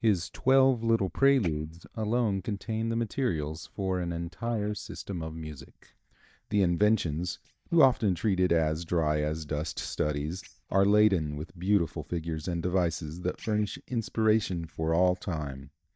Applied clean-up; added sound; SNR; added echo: neural mask model DeepFilterNet 3.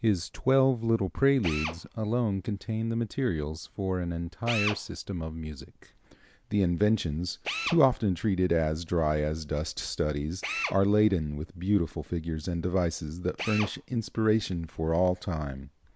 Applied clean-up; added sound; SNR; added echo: none; Drill; 14 dB; none.